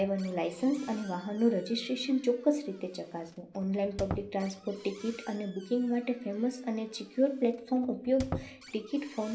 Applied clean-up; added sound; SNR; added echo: none; Squeak; 15 dB; reverberation time 0.2 s.